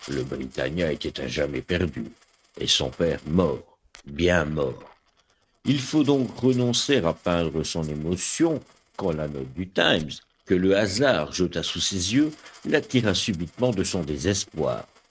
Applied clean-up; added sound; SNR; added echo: neural mask model RNNoise.